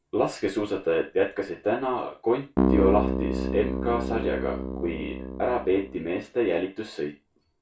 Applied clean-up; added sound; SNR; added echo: none; Keyboard (musical); 0 dB; reverberation time 0.3 s.